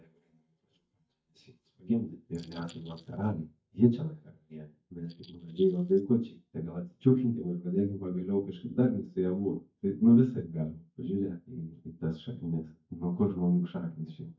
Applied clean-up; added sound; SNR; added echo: neural mask model DeepFilterNet 3.